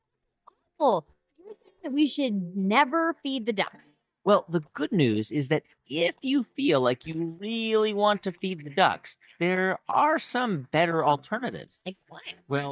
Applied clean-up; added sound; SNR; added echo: neural mask model DeepFilterNet 3.